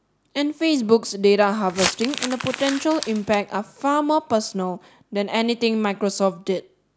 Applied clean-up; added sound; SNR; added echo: none; Crumpling, crinkling; 8 dB; none.